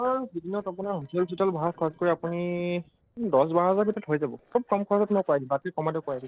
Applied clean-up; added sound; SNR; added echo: neural separator model SepFormer DNS4.